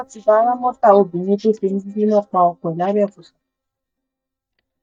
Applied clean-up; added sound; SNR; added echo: neural mask model DeepFilterNet 3.